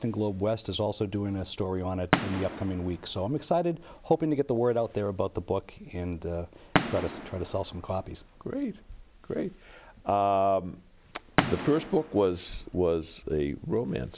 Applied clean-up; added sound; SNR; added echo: none; Fireworks; 8 dB; none.